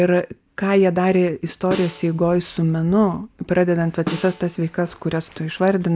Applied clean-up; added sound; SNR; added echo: none; Snare drum; 14 dB; none.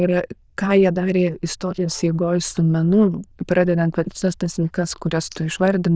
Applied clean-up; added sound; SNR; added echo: neural diffusion model UNIVERSE++.